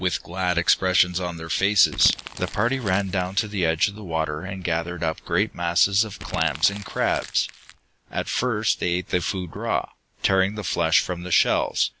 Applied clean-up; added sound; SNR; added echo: none; Crumpling, crinkling; 14 dB; none.